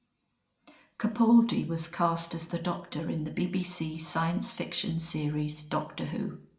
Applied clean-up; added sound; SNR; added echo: none; none; none; reverberation time 0.4 s.